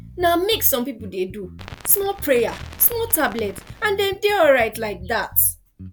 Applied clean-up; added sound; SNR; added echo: none; Bass guitar + Crackle; 17 dB; none.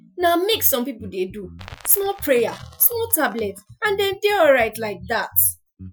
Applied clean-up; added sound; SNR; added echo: classical method Wiener filter.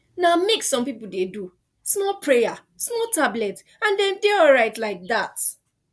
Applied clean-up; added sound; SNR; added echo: none; none; none; none.